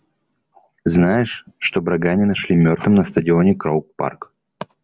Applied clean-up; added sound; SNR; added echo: none; none; none; none.